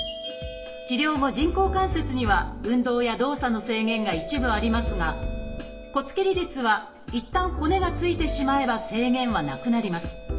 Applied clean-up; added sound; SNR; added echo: none; Doorbell; 15 dB; reverberation time 2.2 s.